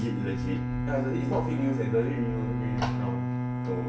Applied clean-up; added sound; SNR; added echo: none; Bowed string instrument; -2 dB; reverberation time 0.2 s.